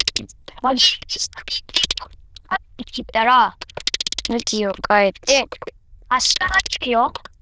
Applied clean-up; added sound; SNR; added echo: neural diffusion model UNIVERSE++.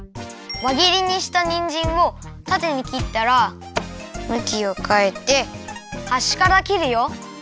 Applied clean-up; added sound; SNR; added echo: none; none; none; none.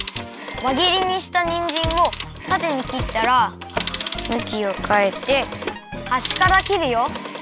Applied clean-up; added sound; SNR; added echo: none; Telephone; 9 dB; none.